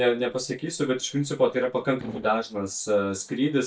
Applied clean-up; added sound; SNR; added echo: neural mask model DeepFilterNet 3.